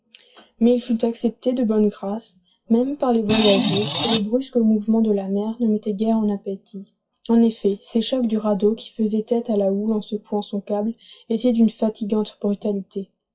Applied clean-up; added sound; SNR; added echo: classical method WPE with log-MMSE.